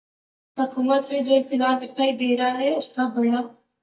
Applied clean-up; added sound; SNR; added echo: neural mask model DeepFilterNet 3.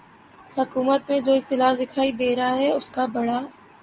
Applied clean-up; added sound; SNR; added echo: none; none; none; none.